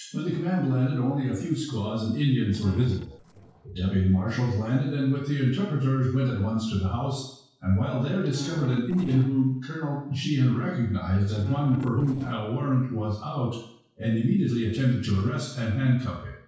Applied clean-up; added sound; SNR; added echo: neural separator model SepFormer DNS4.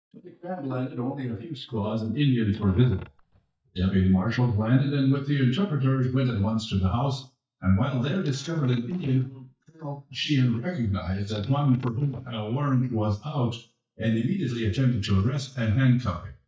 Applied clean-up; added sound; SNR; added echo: neural mask model DeepFilterNet 3.